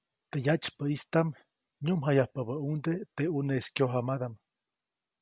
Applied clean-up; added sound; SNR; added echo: none; none; none; none.